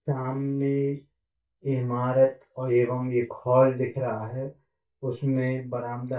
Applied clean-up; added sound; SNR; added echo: neural mask model DeepFilterNet 3.